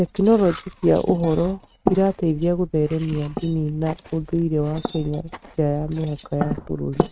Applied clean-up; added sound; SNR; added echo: neural mask model RNNoise.